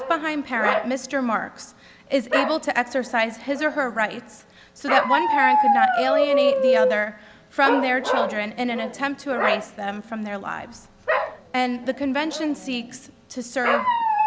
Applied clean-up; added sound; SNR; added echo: none; Bark; -1 dB; none.